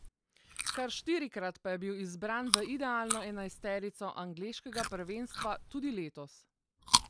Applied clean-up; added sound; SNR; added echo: none; Chewing, mastication; 0 dB; none.